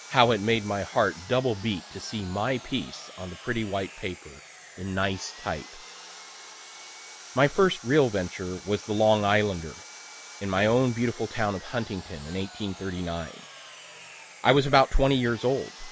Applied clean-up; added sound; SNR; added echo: none; Sawing; 18 dB; none.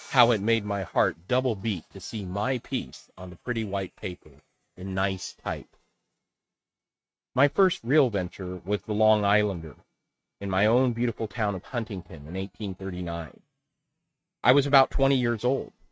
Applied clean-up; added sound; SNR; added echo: neural mask model RNNoise.